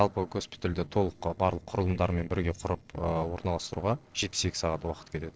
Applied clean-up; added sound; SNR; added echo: neural separator model SepFormer DNS4.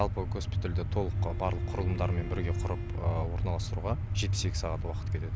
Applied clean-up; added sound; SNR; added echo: none; Bowed string instrument; 15 dB; none.